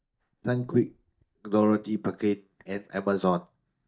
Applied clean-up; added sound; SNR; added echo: neural mask model DeepFilterNet 3.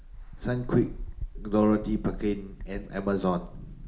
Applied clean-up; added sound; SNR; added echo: none; Bird; 10 dB; reverberation time 0.4 s.